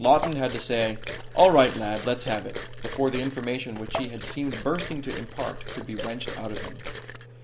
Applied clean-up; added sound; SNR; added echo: none; Liquid; 10 dB; none.